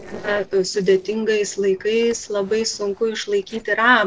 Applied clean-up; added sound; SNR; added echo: neural separator model SepFormer DNS4.